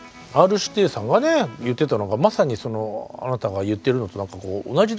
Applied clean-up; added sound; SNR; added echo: none; none; none; none.